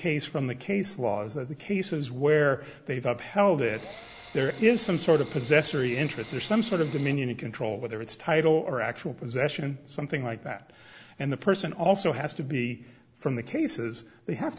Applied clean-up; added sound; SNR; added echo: none; Drill; 19 dB; none.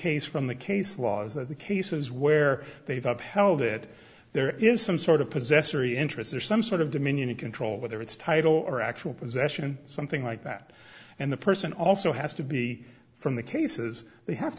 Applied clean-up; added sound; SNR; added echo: none; none; none; none.